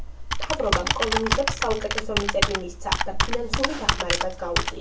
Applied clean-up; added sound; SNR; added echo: none; Computer keyboard; -4 dB; reverberation time 0.3 s.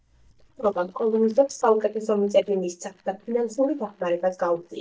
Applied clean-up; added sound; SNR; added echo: neural mask model DeepFilterNet 3.